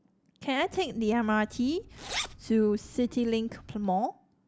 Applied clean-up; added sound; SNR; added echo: none; Zipper (clothing); 14 dB; none.